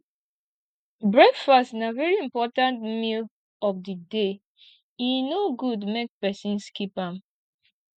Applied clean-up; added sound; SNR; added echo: none; none; none; none.